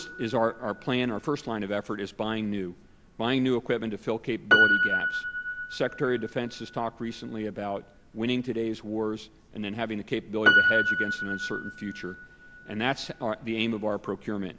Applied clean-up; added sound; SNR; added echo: none; Piano; 0 dB; none.